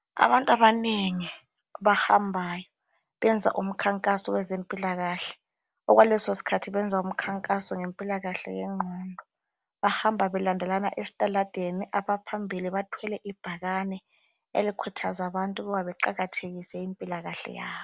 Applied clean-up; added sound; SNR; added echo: none; none; none; none.